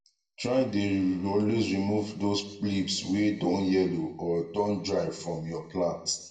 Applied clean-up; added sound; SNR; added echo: none; none; none; reverberation time 0.7 s.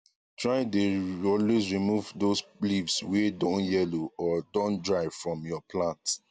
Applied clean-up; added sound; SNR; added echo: none; none; none; none.